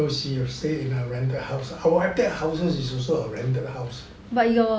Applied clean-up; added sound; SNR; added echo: none; none; none; none.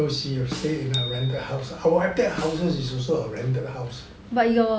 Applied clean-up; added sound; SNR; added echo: none; Snare drum + Bicycle bell; 13 dB; none.